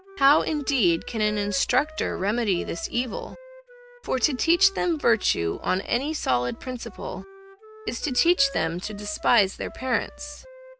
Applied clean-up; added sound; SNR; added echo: none; Wind instrument, woodwind instrument; 19 dB; none.